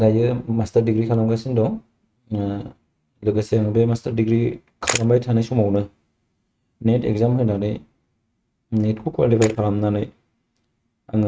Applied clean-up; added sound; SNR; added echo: neural mask model RNNoise.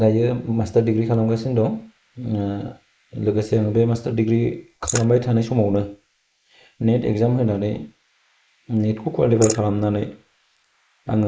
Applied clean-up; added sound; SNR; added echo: neural mask model Resemble Enhance denoiser.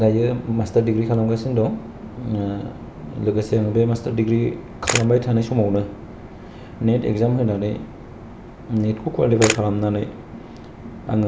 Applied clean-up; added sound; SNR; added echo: none; Camera; 8 dB; none.